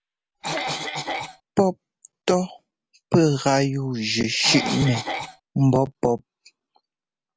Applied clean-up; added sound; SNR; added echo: none; Cough; 5 dB; none.